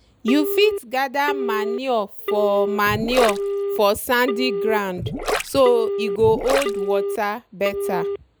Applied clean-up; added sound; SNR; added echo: none; Gurgling + Telephone; 4 dB; none.